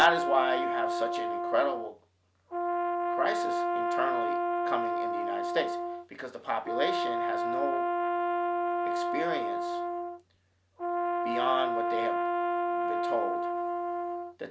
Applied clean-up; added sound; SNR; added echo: none; Brass instrument; -4 dB; none.